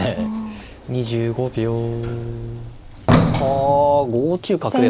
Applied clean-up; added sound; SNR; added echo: none; Sliding door; 4 dB; none.